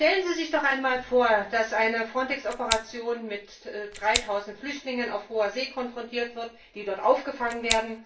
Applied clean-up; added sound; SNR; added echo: none; Scissors; 5 dB; reverberation time 0.3 s.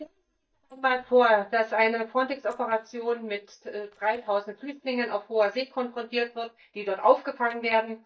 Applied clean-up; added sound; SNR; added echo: neural mask model DeepFilterNet 3.